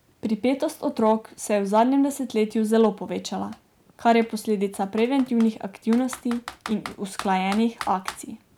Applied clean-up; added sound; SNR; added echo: none; Computer keyboard; 19 dB; none.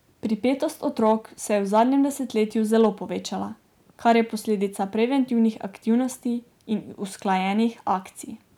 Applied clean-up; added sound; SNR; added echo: none; none; none; none.